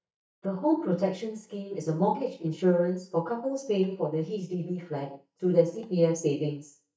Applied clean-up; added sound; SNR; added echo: neural mask model DeepFilterNet 3.